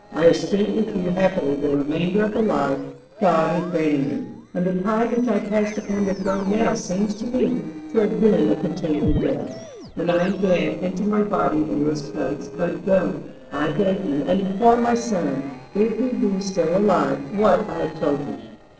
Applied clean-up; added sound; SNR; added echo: neural separator model SepFormer DNS4.